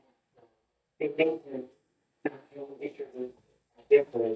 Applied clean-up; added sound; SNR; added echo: neural mask model DeepFilterNet 3.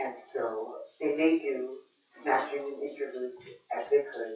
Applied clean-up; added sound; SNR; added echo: classical method WPE with log-MMSE.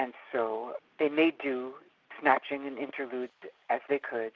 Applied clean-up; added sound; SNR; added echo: none; none; none; none.